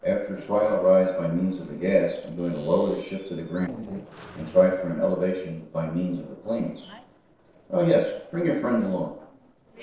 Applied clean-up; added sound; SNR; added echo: neural separator model SepFormer DNS4.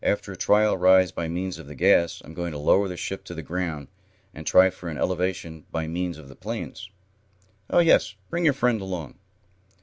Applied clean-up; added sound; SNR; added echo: none; none; none; none.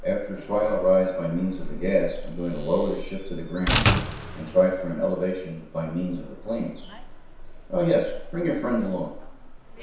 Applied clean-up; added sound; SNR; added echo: none; Slam; 5 dB; reverberation time 0.7 s.